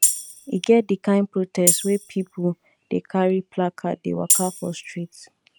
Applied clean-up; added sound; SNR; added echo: none; Tambourine; 1 dB; none.